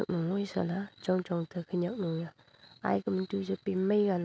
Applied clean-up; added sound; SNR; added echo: none; none; none; none.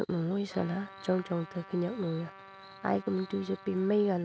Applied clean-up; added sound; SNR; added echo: none; Trumpet; 19 dB; none.